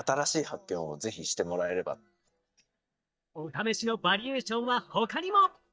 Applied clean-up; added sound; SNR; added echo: neural mask model DeepFilterNet 3.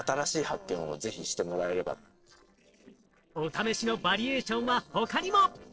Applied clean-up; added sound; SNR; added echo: neural separator model SepFormer DNS4.